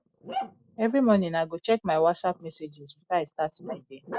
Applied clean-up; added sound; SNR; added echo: neural mask model Resemble Enhance denoiser.